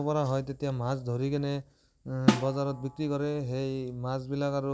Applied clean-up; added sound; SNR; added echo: none; Snare drum; 2 dB; none.